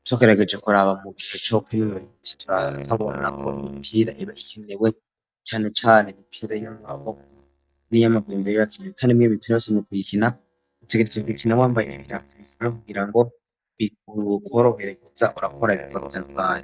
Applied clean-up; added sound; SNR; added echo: neural mask model DeepFilterNet 3.